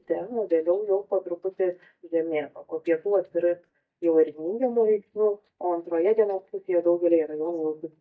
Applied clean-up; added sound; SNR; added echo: neural mask model DeepFilterNet 3.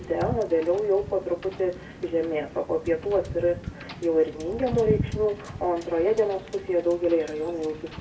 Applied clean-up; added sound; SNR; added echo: none; Wind / Boat, Water vehicle; 11 dB; reverberation time 0.2 s.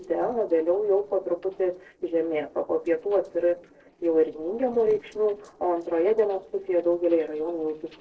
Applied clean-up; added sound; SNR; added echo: neural separator model SepFormer DNS4.